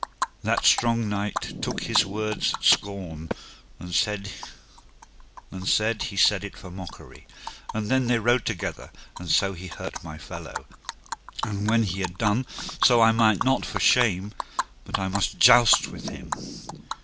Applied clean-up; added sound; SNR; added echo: none; Animal; 10 dB; none.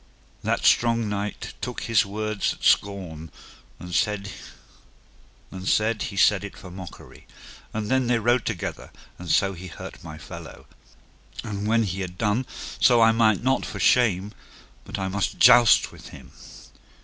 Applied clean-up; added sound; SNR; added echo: none; none; none; none.